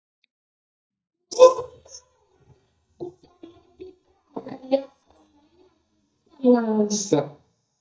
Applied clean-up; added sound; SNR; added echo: neural mask model DeepFilterNet 3.